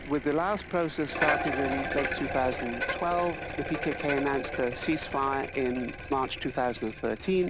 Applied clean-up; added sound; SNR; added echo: none; Bicycle; 5 dB; none.